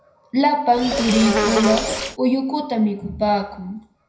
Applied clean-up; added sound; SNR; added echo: none; Insect; 1 dB; reverberation time 0.5 s.